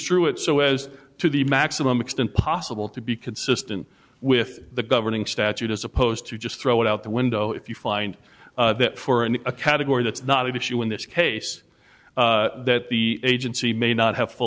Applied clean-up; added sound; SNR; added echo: none; none; none; none.